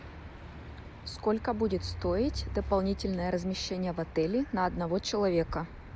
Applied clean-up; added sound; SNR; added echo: none; none; none; none.